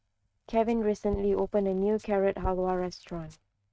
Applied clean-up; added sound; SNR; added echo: neural mask model RNNoise.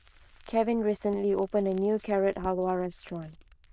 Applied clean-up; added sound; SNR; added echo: neural diffusion model UNIVERSE++.